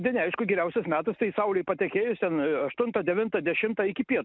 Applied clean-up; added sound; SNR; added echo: none; none; none; none.